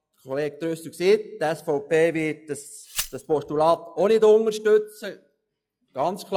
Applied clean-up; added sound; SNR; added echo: classical method log-MMSE.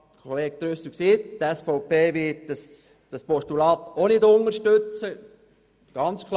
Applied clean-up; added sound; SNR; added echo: none; none; none; none.